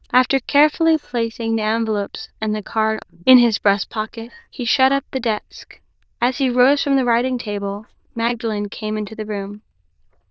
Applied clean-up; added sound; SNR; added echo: neural diffusion model UNIVERSE++.